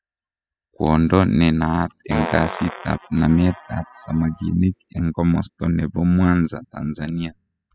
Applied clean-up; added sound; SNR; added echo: classical method spectral subtraction.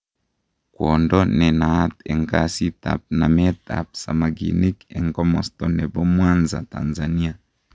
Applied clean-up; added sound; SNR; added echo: none; none; none; none.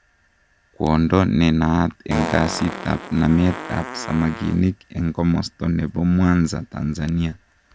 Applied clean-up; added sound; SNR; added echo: none; Fart; 14 dB; none.